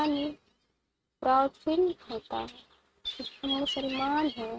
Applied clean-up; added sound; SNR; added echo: neural mask model RNNoise.